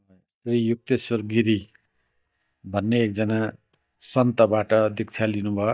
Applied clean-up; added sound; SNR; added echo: neural mask model DeepFilterNet 3.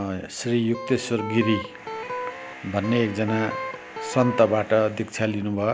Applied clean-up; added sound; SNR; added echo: none; Electric guitar; 9 dB; none.